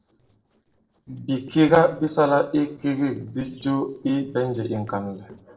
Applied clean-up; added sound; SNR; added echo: neural separator model SepFormer DNS4.